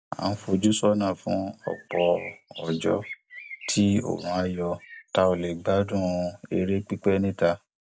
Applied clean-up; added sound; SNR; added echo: none; Bird; 18 dB; none.